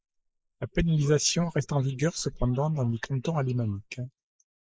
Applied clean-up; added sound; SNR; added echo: neural mask model Resemble Enhance denoiser.